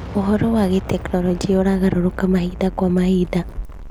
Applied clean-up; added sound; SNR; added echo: none; Explosion; 12 dB; none.